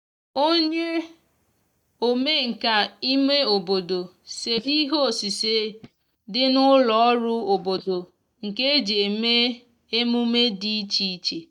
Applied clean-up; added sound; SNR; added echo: neural mask model DeepFilterNet 3.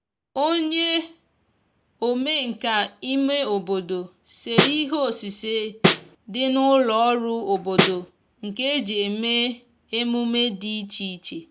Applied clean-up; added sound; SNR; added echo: none; Snare drum; -4 dB; none.